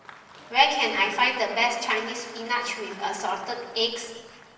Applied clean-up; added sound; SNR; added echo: none; Applause; 19 dB; reverberation time 1.3 s.